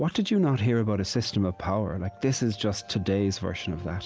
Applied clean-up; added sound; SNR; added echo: none; none; none; none.